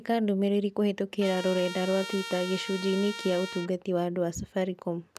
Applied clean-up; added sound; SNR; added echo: none; Trumpet; 11 dB; none.